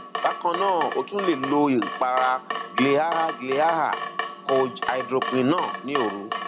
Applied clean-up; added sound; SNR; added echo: none; Drip / Water tap, faucet; 6 dB; none.